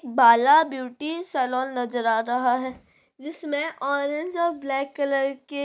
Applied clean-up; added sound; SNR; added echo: none; none; none; none.